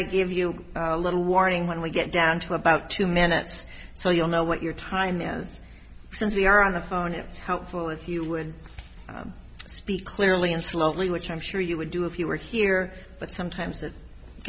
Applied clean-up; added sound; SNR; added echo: none; none; none; none.